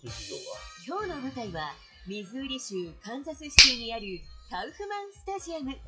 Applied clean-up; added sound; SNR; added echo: classical method WPE with log-MMSE.